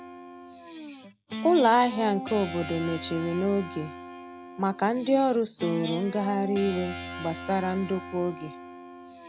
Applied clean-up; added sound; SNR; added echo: none; Guitar; 11 dB; none.